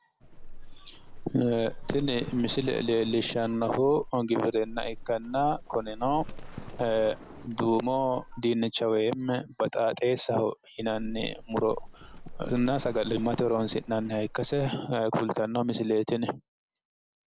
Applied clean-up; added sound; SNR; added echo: none; Livestock, farm animals, working animals; 12 dB; none.